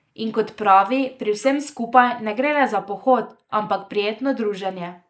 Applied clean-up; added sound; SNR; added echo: neural mask model Resemble Enhance denoiser.